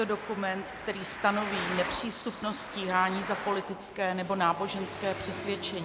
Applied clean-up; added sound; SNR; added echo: none; Traffic noise, roadway noise; 8 dB; none.